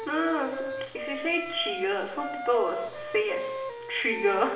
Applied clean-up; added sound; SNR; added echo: none; Wind instrument, woodwind instrument; 7 dB; reverberation time 1.1 s.